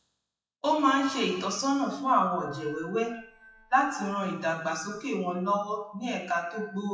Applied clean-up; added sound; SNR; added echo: classical method WPE with log-MMSE.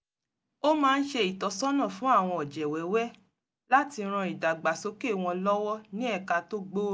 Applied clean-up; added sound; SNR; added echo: none; none; none; none.